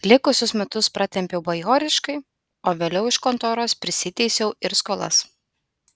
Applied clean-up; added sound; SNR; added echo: none; none; none; none.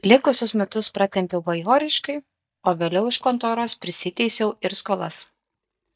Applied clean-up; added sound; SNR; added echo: neural mask model DeepFilterNet 3.